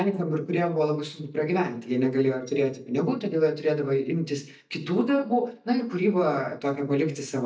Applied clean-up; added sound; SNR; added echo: neural mask model DeepFilterNet 3.